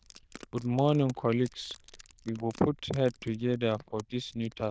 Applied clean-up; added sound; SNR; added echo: neural diffusion model UNIVERSE++.